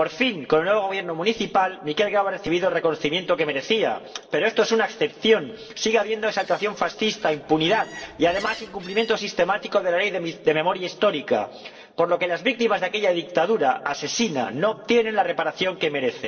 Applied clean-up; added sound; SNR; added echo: neural separator model SepFormer DNS4.